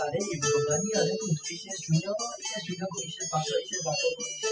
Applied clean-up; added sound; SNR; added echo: classical method spectral subtraction.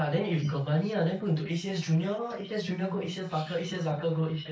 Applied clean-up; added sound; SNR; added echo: neural mask model Resemble Enhance denoiser.